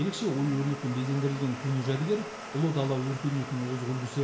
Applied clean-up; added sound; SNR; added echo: none; Domestic sounds, home sounds; 11 dB; reverberation time 0.5 s.